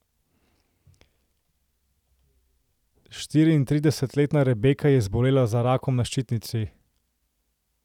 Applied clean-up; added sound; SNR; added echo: none; none; none; none.